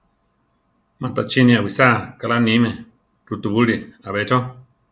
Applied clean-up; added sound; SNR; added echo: none; none; none; none.